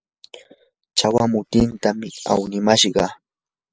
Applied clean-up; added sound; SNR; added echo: neural separator model SepFormer DNS4.